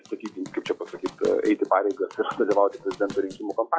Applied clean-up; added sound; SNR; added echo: classical method log-MMSE.